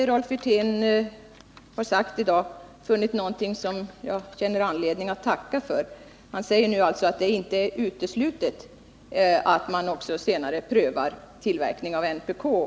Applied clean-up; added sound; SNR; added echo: none; none; none; none.